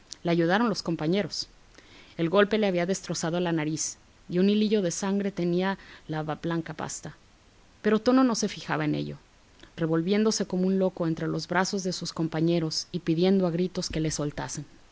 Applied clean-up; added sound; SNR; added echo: none; none; none; none.